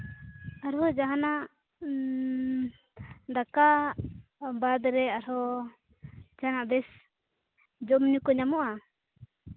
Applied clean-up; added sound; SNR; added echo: none; none; none; none.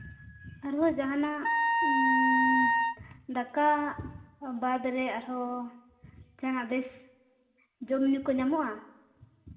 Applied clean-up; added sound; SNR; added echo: none; Wind instrument, woodwind instrument; -5 dB; reverberation time 1.0 s.